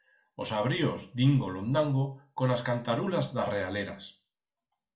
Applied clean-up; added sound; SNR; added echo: none; none; none; reverberation time 0.4 s.